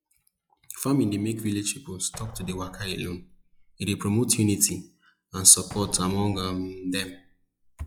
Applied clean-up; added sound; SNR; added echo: classical method log-MMSE.